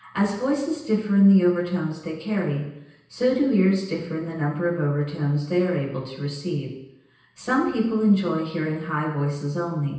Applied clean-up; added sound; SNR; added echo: none; none; none; reverberation time 0.9 s.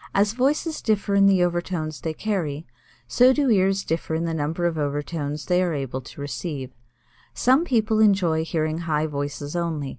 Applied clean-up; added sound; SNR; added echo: none; none; none; none.